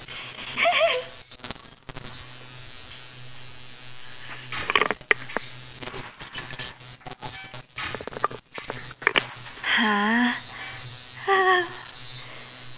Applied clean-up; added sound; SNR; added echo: none; Squeak; 13 dB; none.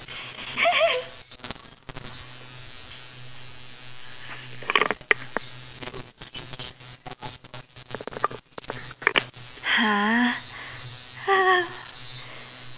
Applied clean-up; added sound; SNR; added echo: none; none; none; none.